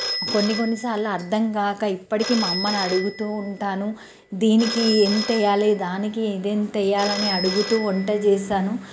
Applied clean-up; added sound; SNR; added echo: none; Telephone; 9 dB; none.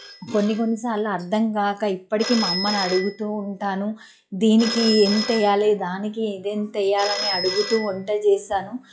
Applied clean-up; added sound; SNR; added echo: classical method log-MMSE.